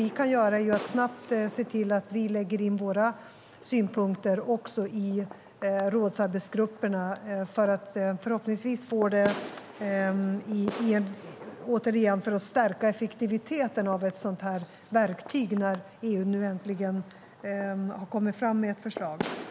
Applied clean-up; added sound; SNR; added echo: none; Fireworks; 16 dB; none.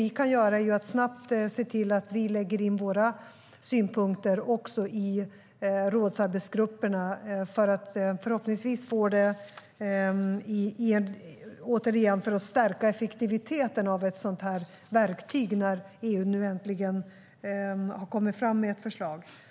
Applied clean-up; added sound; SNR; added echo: none; none; none; none.